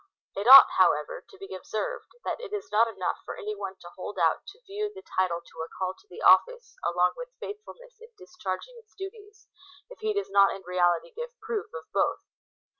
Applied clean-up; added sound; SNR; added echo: none; none; none; none.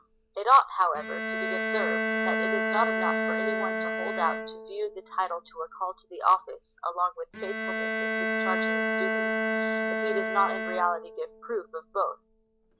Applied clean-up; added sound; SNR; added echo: none; Bowed string instrument; 1 dB; none.